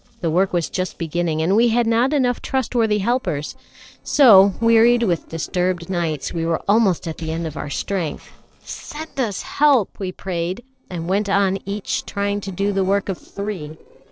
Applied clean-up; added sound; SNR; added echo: neural separator model SepFormer DNS4.